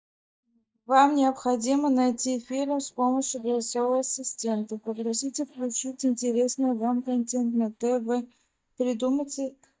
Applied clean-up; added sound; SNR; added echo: neural mask model DeepFilterNet 3.